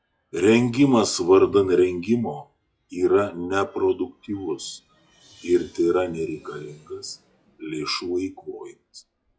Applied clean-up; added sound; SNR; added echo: classical method log-MMSE.